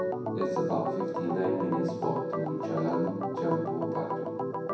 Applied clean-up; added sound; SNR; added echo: none; Organ; -1 dB; reverberation time 0.7 s.